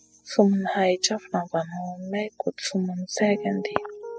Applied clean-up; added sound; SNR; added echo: classical method spectral subtraction.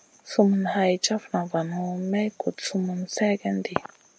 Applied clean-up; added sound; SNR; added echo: none; none; none; none.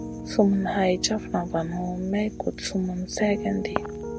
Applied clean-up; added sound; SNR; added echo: none; Piano; 9 dB; none.